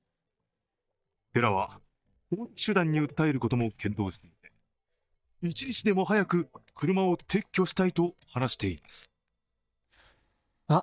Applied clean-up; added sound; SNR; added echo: neural mask model DeepFilterNet 3.